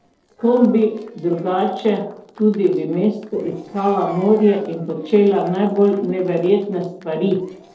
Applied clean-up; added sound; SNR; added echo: neural separator model SepFormer DNS4.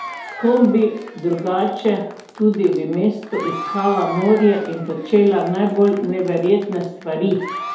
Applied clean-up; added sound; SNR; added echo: none; Applause / Crowd / Cheering; 15 dB; reverberation time 2.0 s.